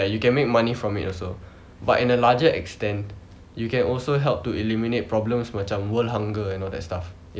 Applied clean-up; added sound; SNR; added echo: none; none; none; none.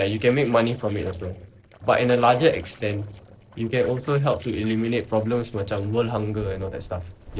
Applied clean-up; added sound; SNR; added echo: neural separator model SepFormer DNS4.